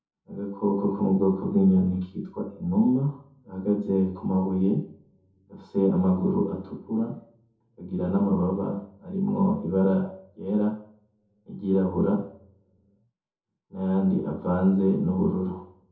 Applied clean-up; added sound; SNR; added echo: none; none; none; reverberation time 0.5 s.